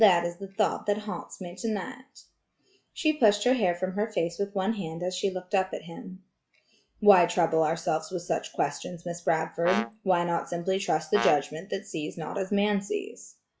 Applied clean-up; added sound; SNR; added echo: classical method log-MMSE.